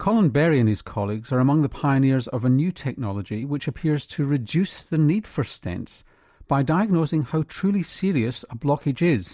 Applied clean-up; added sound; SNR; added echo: none; none; none; none.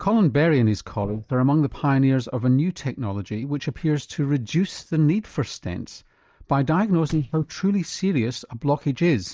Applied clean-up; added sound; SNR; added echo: neural mask model DeepFilterNet 3.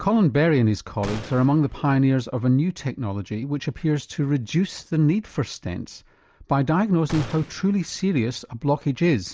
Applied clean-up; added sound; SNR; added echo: none; Gunshot, gunfire; 15 dB; none.